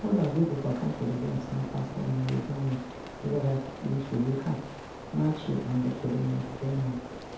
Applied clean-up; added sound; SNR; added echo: none; Rain; 11 dB; reverberation time 0.8 s.